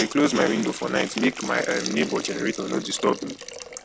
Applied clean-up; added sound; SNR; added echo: none; Hiss; 11 dB; none.